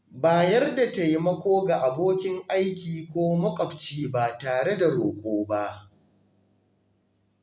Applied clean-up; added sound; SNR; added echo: none; none; none; none.